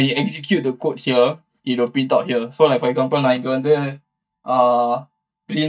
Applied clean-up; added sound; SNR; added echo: neural mask model DeepFilterNet 3.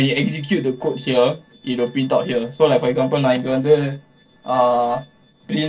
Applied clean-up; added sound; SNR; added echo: neural separator model SepFormer DNS4.